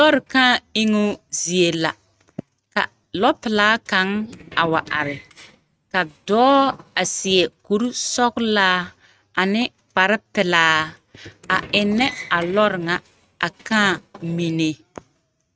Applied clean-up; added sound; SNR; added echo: neural mask model RNNoise.